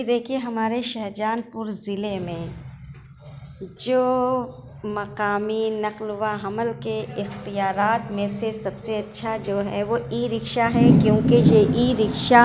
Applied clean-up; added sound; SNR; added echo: none; none; none; none.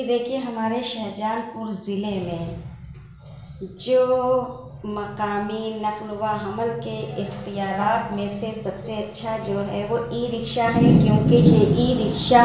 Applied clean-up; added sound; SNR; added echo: none; none; none; reverberation time 0.7 s.